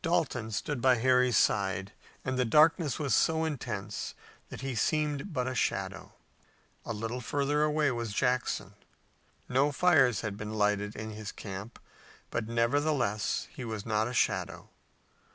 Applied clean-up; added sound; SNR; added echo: none; none; none; none.